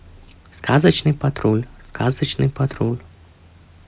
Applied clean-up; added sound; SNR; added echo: none; none; none; none.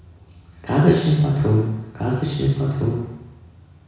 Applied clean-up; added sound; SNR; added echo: none; none; none; reverberation time 1.1 s.